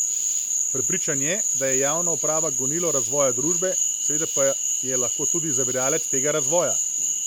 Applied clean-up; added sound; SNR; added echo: none; Frog; -4 dB; none.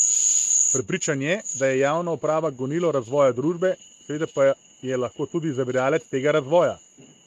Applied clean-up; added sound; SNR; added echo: neural mask model RNNoise.